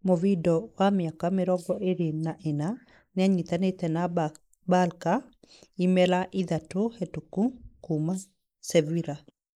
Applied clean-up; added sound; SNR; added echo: neural mask model Resemble Enhance denoiser.